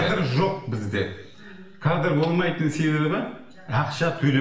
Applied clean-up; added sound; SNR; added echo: none; none; none; reverberation time 0.8 s.